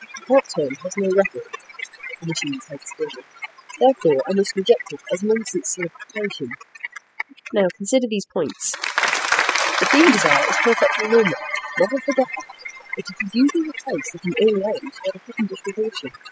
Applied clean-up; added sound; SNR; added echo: classical method spectral subtraction.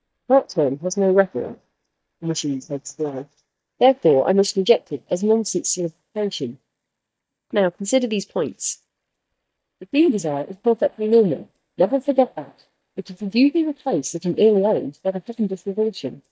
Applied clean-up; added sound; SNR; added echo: neural mask model DeepFilterNet 3.